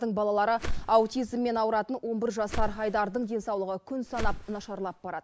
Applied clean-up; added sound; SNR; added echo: none; Whoosh, swoosh, swish; 4 dB; none.